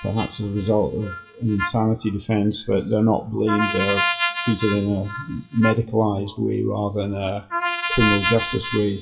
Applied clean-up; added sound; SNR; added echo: classical method WPE with log-MMSE.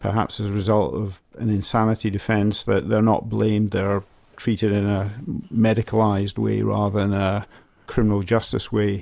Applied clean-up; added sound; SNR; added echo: none; none; none; none.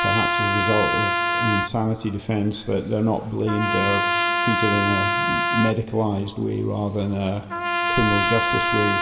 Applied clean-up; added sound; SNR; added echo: none; Trumpet; 0 dB; reverberation time 2.3 s.